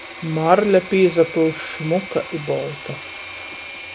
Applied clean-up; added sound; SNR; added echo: none; Engine / Mechanisms; 13 dB; none.